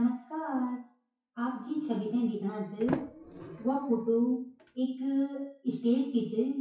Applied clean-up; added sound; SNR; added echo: classical method WPE with log-MMSE.